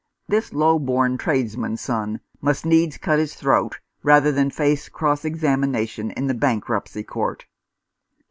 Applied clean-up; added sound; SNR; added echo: none; none; none; none.